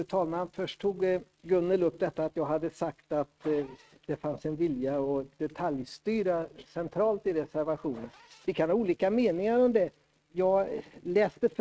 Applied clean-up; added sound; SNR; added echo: neural mask model RNNoise.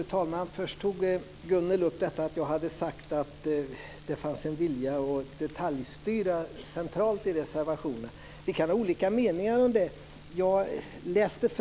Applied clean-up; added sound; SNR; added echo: none; none; none; none.